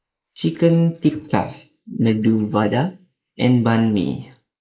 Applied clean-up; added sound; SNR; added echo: neural mask model Resemble Enhance denoiser.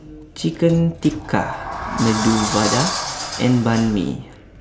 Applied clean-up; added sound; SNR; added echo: none; Sliding door; 7 dB; none.